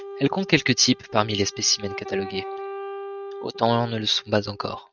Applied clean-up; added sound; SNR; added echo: neural mask model RNNoise.